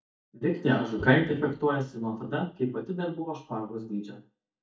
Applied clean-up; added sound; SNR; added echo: neural mask model DeepFilterNet 3.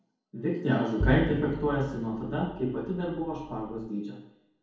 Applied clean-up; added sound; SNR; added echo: none; Bowed string instrument; 5 dB; reverberation time 2.0 s.